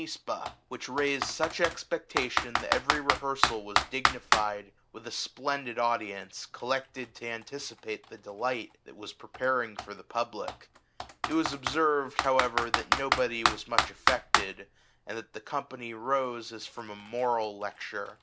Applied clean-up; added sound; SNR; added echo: none; Computer keyboard; 1 dB; none.